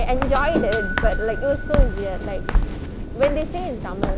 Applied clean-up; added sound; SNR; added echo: none; Doorbell + Walk, footsteps; -4 dB; none.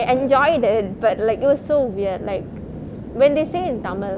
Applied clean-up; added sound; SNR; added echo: none; none; none; none.